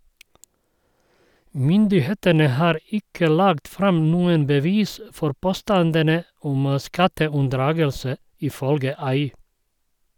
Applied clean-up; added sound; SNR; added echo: none; none; none; none.